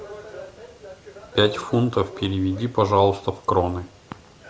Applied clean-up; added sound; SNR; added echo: none; Brass instrument; 19 dB; none.